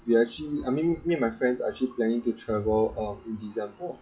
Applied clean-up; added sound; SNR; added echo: classical method WPE with log-MMSE.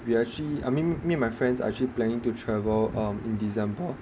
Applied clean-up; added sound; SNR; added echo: none; none; none; none.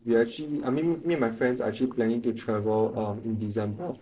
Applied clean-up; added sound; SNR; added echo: neural separator model SepFormer DNS4.